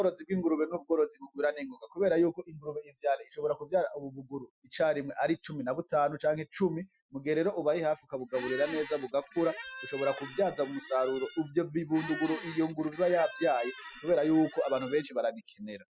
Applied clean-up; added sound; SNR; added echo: classical method spectral subtraction.